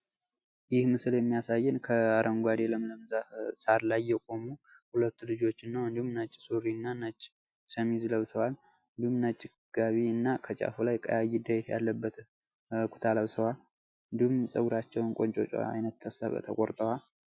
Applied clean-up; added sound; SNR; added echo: none; none; none; none.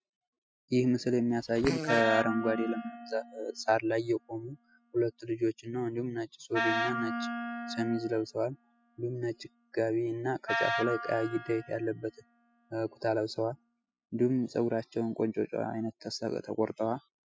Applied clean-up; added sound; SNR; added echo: classical method spectral subtraction.